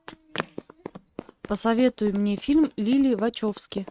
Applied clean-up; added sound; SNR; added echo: neural mask model RNNoise.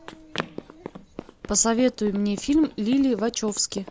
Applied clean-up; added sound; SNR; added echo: none; Run; 15 dB; none.